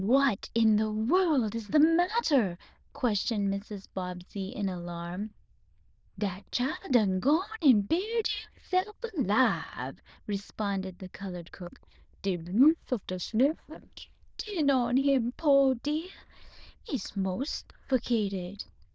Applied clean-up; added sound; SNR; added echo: neural diffusion model UNIVERSE++.